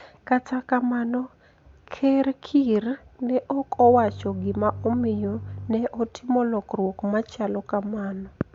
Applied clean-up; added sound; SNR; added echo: none; Bowed string instrument; 12 dB; none.